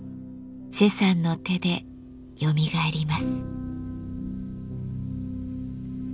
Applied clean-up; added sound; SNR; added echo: none; none; none; none.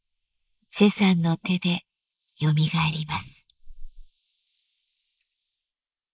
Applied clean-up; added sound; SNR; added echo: neural mask model Resemble Enhance denoiser.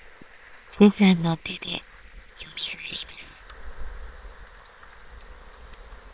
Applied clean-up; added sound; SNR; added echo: neural separator model SepFormer WHAM!.